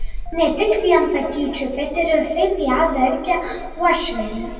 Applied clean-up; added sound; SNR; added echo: none; Engine starting / Car; 12 dB; reverberation time 2.1 s.